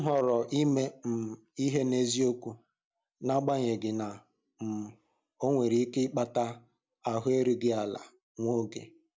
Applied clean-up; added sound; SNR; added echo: none; none; none; none.